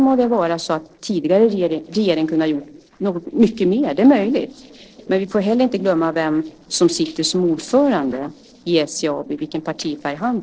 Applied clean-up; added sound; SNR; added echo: neural separator model SepFormer DNS4.